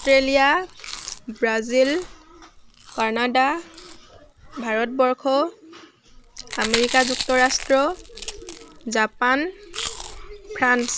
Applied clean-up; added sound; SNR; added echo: none; Chewing, mastication; 12 dB; none.